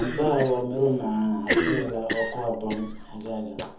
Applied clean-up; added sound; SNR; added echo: none; Cough; 4 dB; reverberation time 0.7 s.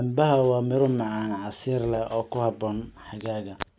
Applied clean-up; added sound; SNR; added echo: none; none; none; none.